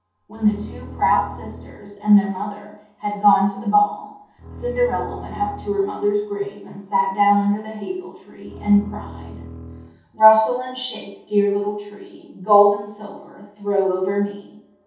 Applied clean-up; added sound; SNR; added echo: none; Bowed string instrument; 15 dB; reverberation time 0.7 s.